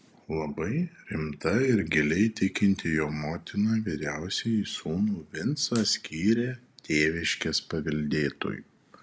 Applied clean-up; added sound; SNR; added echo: none; none; none; none.